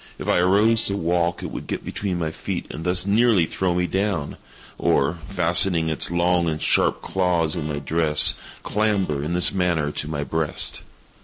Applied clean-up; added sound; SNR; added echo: neural separator model SepFormer DNS4.